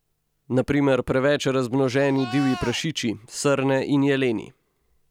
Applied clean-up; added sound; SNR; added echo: none; Livestock, farm animals, working animals; 13 dB; none.